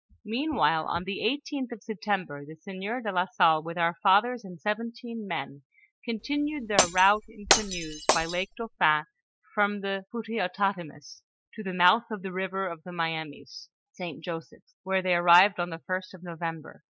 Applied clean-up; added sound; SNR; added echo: classical method spectral subtraction.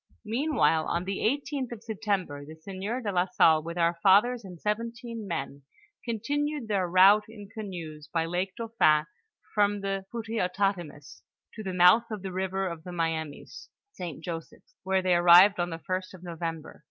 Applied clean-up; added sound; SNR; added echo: none; none; none; none.